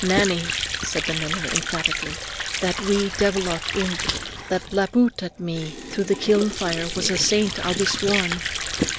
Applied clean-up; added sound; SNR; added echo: none; Sink (filling or washing) / Water; 3 dB; none.